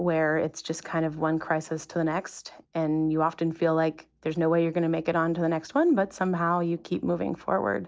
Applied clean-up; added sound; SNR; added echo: none; none; none; none.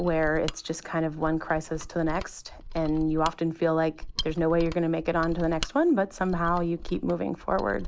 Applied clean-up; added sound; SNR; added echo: none; Mechanisms; 10 dB; none.